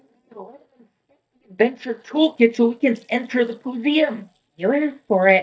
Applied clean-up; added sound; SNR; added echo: neural mask model DeepFilterNet 3.